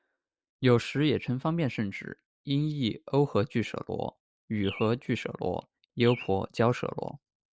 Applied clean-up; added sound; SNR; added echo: neural mask model DeepFilterNet 3.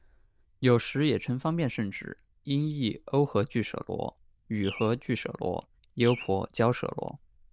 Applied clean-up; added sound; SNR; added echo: neural diffusion model UNIVERSE++.